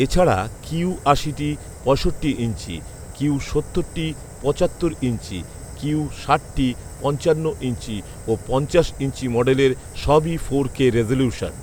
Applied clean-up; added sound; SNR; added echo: none; Fire; 15 dB; none.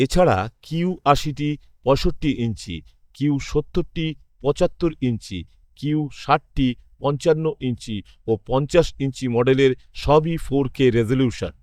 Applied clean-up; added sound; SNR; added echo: neural mask model DeepFilterNet 3.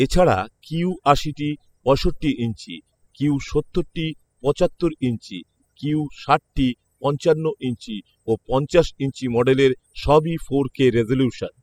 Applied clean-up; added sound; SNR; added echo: classical method spectral subtraction.